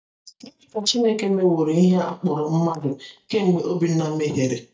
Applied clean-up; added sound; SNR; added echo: neural mask model DeepFilterNet 3.